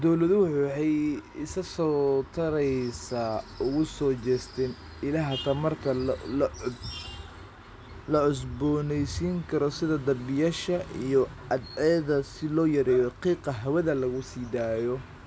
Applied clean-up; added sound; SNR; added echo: none; none; none; none.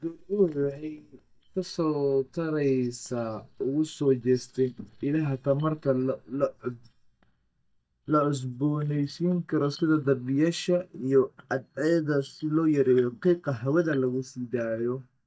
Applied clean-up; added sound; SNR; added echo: neural mask model DeepFilterNet 3.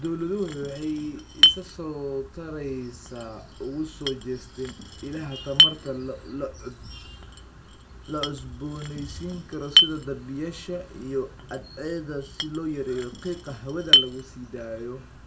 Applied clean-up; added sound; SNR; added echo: none; Chink, clink; -5 dB; reverberation time 0.2 s.